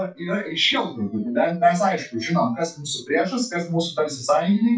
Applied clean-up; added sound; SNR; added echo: neural mask model DeepFilterNet 3.